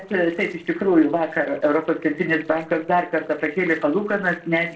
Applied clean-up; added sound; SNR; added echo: neural separator model SepFormer DNS4.